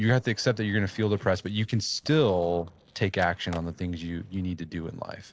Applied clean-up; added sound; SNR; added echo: neural separator model SepFormer DNS4.